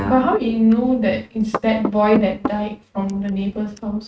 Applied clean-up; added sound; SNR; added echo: neural mask model RNNoise.